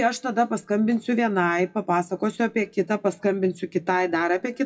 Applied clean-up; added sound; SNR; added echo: classical method WPE with log-MMSE.